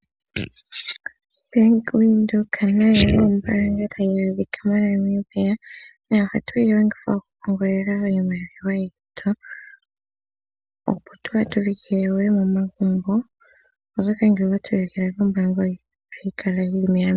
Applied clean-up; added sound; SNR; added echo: none; none; none; none.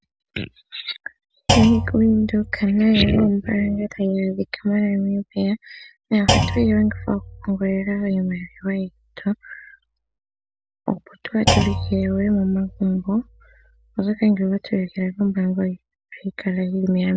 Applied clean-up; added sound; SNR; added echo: none; Thump, thud; 6 dB; none.